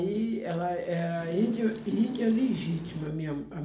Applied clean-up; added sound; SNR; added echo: none; Wind; 14 dB; reverberation time 1.3 s.